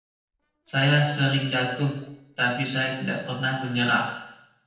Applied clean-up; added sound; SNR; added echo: neural separator model SepFormer DNS4.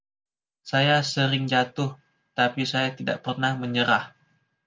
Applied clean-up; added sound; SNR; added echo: none; none; none; none.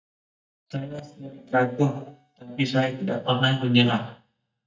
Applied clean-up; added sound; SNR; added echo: neural mask model DeepFilterNet 3.